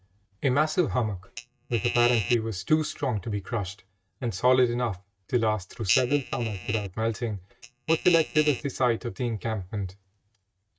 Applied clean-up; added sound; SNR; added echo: neural mask model RNNoise.